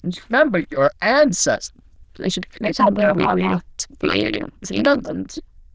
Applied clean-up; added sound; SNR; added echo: neural diffusion model UNIVERSE++.